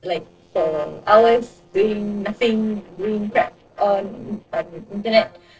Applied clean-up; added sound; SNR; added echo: neural separator model SepFormer DNS4.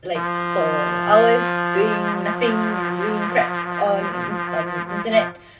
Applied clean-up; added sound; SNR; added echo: none; Trumpet; 2 dB; reverberation time 0.2 s.